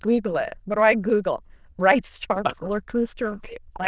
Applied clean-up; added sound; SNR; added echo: neural diffusion model UNIVERSE++.